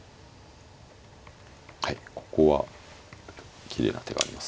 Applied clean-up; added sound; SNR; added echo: none; none; none; none.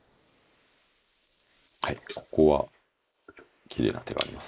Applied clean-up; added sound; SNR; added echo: neural mask model Resemble Enhance denoiser.